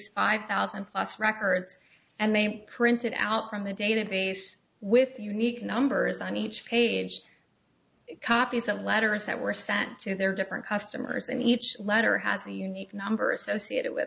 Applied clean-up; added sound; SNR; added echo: none; none; none; none.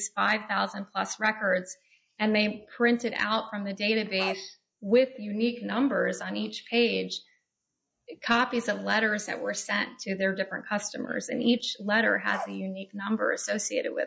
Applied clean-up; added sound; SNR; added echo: classical method log-MMSE.